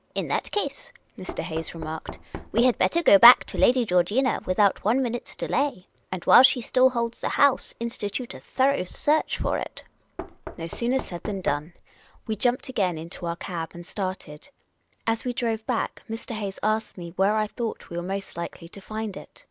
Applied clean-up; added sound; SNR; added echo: none; Knock; 14 dB; none.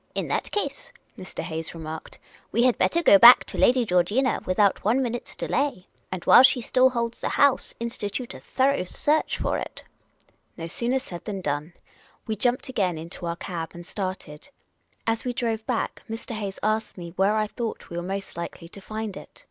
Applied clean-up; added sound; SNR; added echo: none; none; none; none.